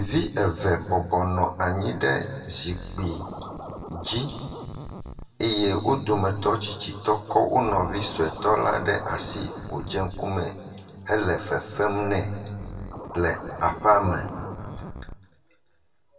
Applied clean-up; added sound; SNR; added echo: none; Scratching (performance technique); 14 dB; reverberation time 2.0 s.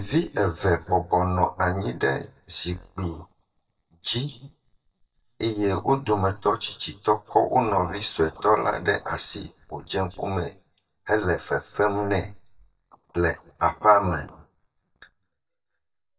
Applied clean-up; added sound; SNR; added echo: neural mask model DeepFilterNet 3.